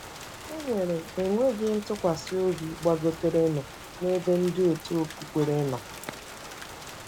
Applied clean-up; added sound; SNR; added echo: none; Rain; 14 dB; none.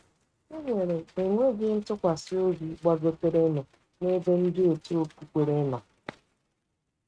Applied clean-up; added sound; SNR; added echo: neural mask model RNNoise.